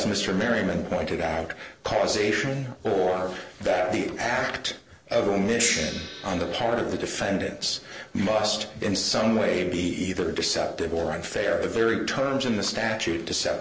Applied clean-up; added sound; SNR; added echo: neural separator model SepFormer DNS4.